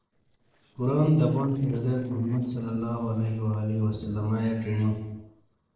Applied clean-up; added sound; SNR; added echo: neural separator model SepFormer DNS4.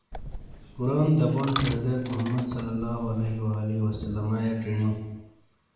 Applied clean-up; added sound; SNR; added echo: none; Coin (dropping); 10 dB; reverberation time 0.9 s.